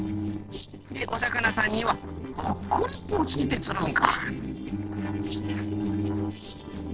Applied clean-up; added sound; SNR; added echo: neural separator model SepFormer DNS4.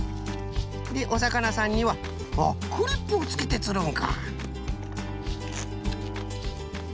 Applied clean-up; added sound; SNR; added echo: none; Brass instrument + Bowed string instrument; 16 dB; none.